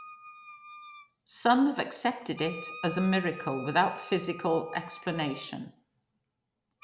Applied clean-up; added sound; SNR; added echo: none; Wind instrument, woodwind instrument; 16 dB; none.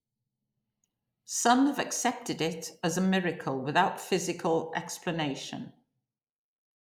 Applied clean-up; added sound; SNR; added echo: neural mask model Resemble Enhance denoiser.